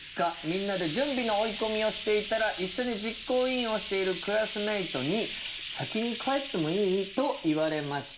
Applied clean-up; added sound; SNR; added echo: none; Frying (food); 8 dB; reverberation time 0.3 s.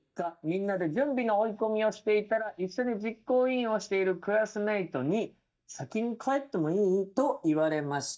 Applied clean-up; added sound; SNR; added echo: neural mask model DeepFilterNet 3.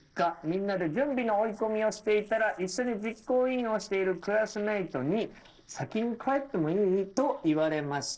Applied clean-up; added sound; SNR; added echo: neural separator model SepFormer DNS4.